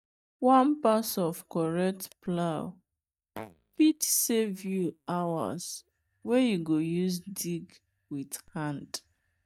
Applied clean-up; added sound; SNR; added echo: neural mask model DeepFilterNet 3.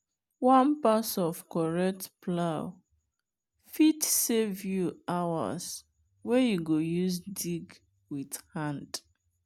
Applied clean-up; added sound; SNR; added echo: none; none; none; none.